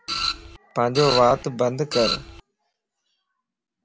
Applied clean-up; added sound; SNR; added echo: none; Printer; 3 dB; none.